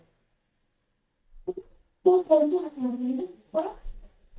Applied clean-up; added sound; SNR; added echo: neural mask model DeepFilterNet 3.